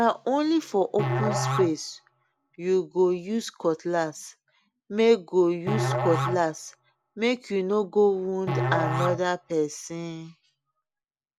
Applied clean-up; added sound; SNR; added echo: none; Musical instrument; 5 dB; none.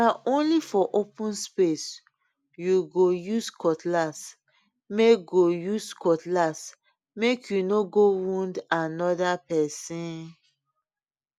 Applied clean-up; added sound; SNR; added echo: none; none; none; none.